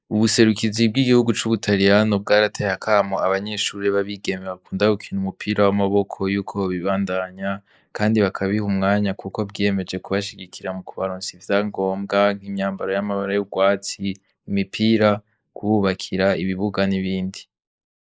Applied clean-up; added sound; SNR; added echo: neural mask model Resemble Enhance denoiser.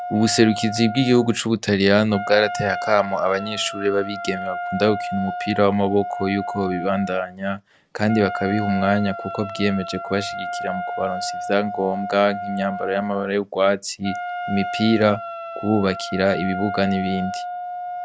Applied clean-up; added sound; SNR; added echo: none; Wind instrument, woodwind instrument; 8 dB; none.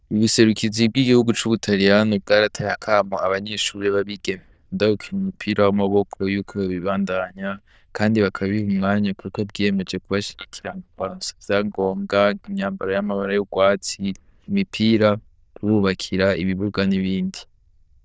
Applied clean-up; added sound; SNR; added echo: neural diffusion model UNIVERSE++.